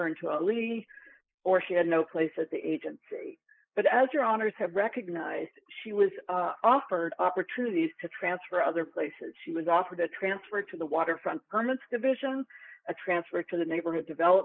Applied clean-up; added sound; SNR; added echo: neural mask model Resemble Enhance denoiser.